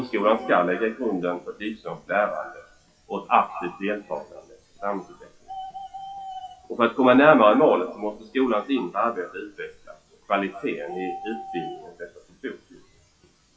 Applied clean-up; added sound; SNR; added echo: classical method WPE with log-MMSE.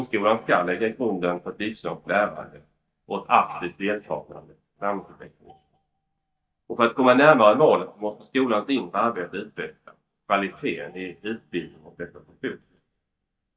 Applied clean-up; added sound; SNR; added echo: neural mask model DeepFilterNet 3.